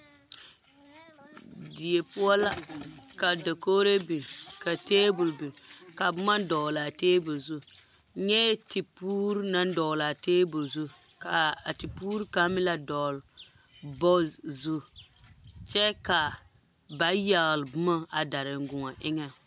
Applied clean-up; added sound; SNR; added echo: none; none; none; none.